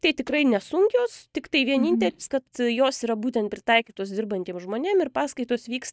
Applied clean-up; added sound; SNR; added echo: neural mask model DeepFilterNet 3.